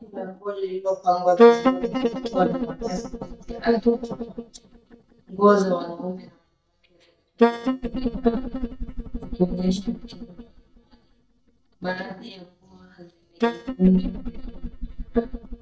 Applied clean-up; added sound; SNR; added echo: neural mask model DeepFilterNet 3.